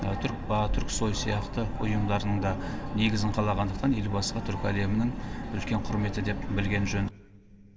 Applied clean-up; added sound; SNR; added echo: none; none; none; reverberation time 0.6 s.